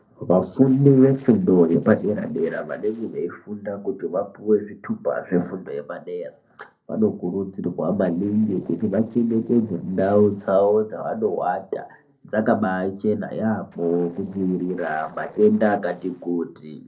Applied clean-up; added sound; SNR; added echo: neural separator model SepFormer DNS4.